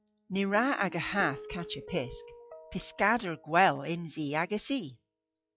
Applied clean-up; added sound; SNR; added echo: classical method log-MMSE.